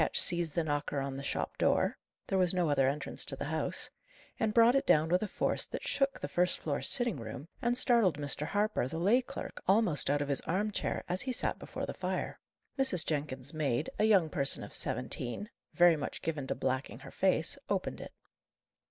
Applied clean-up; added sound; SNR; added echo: none; none; none; none.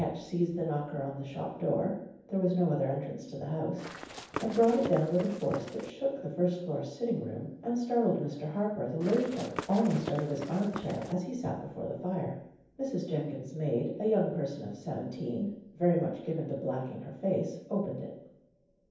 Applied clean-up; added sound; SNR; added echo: none; Run; 10 dB; reverberation time 0.9 s.